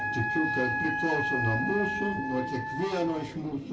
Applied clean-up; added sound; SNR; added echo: none; Wind instrument, woodwind instrument; 1 dB; reverberation time 0.2 s.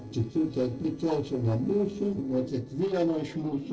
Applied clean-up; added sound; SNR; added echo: neural separator model SepFormer DNS4.